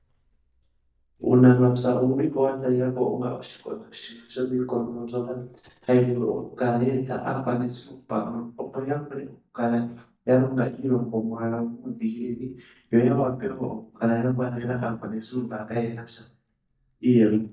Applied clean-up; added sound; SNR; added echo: neural mask model DeepFilterNet 3.